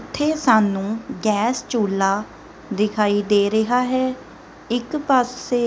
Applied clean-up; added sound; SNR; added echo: none; none; none; none.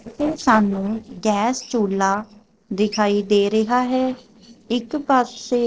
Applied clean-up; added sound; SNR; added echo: neural separator model SepFormer DNS4.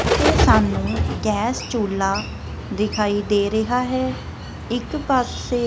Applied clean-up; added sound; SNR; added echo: none; Bird; 2 dB; none.